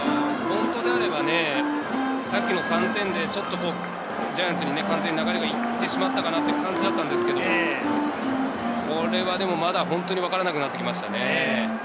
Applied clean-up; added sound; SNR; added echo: none; Wind instrument, woodwind instrument; 4 dB; none.